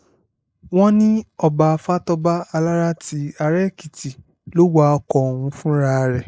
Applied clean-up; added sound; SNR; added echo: neural mask model Resemble Enhance denoiser.